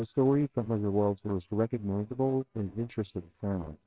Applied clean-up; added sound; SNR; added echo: neural separator model SepFormer WHAMR!.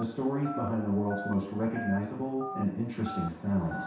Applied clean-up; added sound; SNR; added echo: none; Telephone; 11 dB; reverberation time 0.7 s.